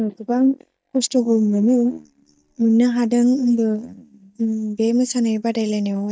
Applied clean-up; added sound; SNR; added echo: neural mask model DeepFilterNet 3.